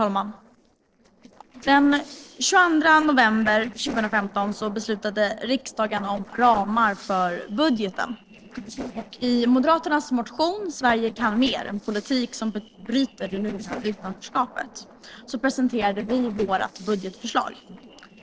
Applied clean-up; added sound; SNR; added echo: neural separator model SepFormer DNS4.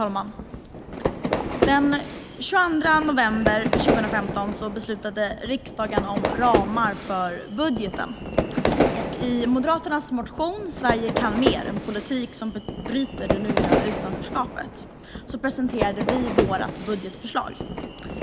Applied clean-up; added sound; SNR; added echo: none; Fire / Fireworks; 1 dB; none.